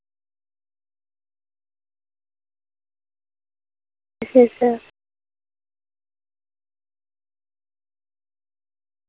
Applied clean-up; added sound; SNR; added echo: none; none; none; none.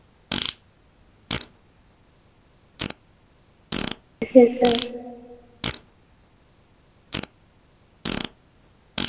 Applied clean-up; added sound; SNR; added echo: none; Fart; 8 dB; reverberation time 1.6 s.